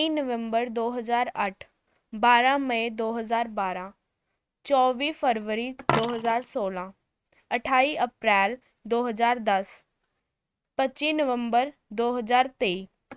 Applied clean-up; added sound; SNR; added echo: neural mask model RNNoise.